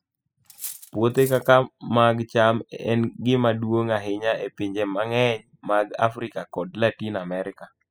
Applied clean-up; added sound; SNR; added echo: classical method spectral subtraction.